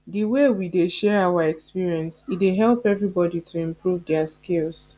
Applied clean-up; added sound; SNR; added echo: none; none; none; none.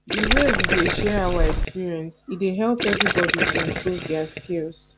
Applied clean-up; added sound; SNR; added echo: none; Gurgling + Keys jangling; -2 dB; none.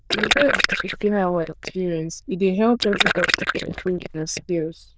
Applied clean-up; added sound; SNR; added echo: neural diffusion model UNIVERSE++.